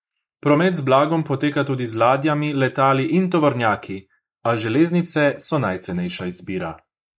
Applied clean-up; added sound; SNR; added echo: neural mask model Resemble Enhance denoiser.